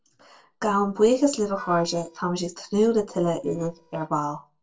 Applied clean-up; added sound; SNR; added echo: neural separator model SepFormer DNS4.